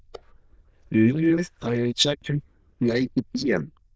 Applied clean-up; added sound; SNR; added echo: neural diffusion model UNIVERSE++.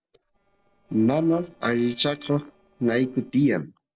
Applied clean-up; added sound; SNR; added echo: neural separator model SepFormer DNS4.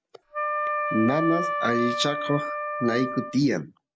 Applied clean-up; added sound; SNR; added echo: none; Wind instrument, woodwind instrument; 2 dB; none.